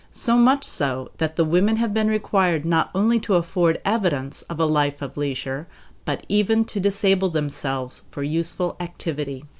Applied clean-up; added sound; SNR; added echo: none; none; none; none.